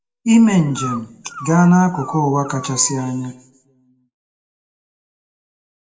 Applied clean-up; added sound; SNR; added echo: none; Dog; 14 dB; reverberation time 0.5 s.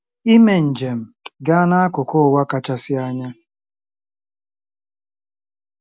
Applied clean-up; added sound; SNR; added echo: none; none; none; none.